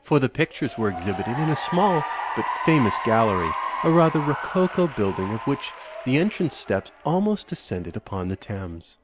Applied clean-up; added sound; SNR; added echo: none; Applause / Cheering; 8 dB; none.